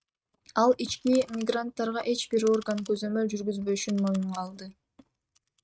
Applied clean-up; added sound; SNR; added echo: neural mask model RNNoise.